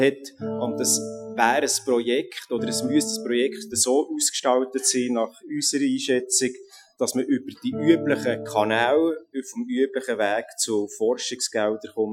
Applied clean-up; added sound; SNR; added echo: classical method Wiener filter.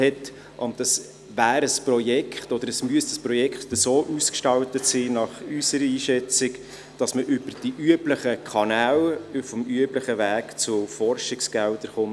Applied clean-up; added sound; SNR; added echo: none; none; none; none.